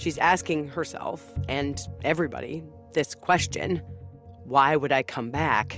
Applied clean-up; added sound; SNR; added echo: none; none; none; none.